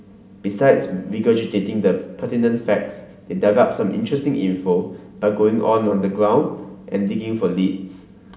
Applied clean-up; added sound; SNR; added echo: none; none; none; reverberation time 0.8 s.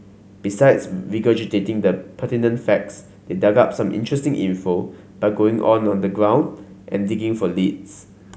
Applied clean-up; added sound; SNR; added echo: none; none; none; none.